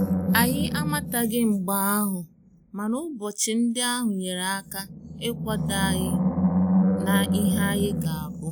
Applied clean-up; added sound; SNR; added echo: none; Animal; -1 dB; none.